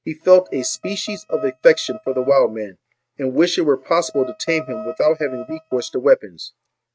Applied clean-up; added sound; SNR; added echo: neural mask model RNNoise.